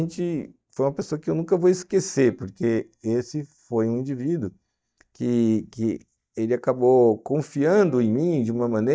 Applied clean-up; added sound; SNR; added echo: neural mask model DeepFilterNet 3.